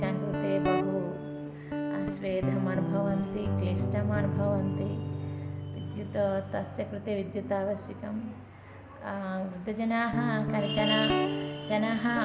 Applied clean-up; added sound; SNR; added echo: none; Guitar; 1 dB; none.